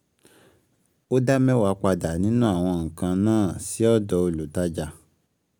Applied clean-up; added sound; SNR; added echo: none; none; none; none.